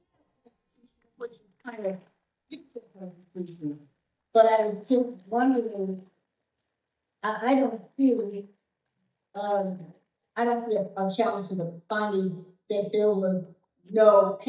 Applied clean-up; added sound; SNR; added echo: neural mask model DeepFilterNet 3.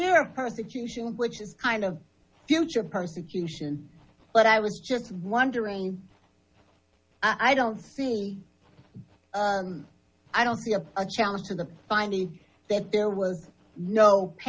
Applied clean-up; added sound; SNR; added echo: none; none; none; none.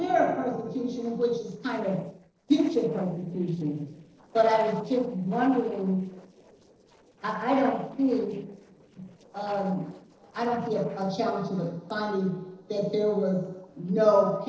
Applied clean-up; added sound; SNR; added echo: neural separator model SepFormer DNS4.